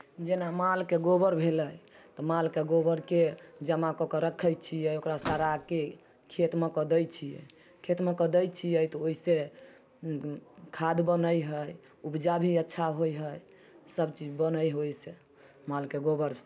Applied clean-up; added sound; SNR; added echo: none; Slam / Microwave oven; 10 dB; none.